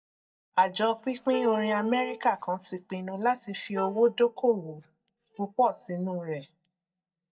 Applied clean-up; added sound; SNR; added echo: neural mask model DeepFilterNet 3.